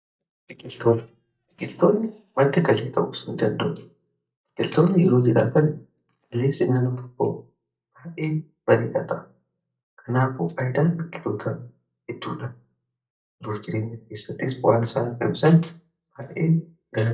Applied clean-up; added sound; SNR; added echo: neural mask model DeepFilterNet 3.